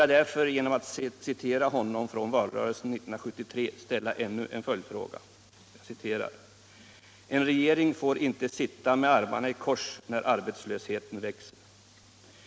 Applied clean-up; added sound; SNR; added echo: none; none; none; none.